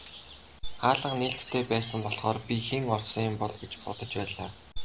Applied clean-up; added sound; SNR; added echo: none; Gull, seagull; 10 dB; none.